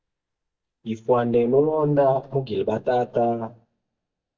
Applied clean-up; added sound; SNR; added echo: neural mask model DeepFilterNet 3.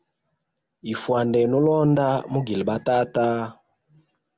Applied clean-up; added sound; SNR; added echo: none; none; none; none.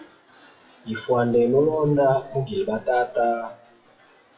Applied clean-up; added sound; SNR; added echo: classical method WPE with log-MMSE.